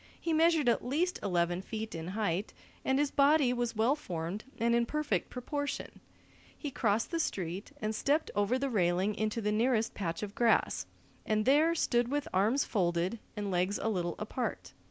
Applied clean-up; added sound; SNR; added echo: none; none; none; none.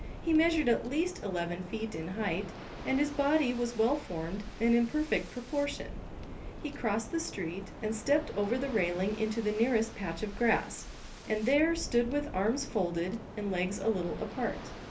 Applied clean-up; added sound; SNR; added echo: none; Waves, surf; 12 dB; reverberation time 0.3 s.